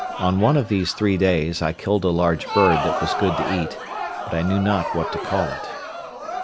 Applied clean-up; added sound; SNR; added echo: none; Crowd; 6 dB; none.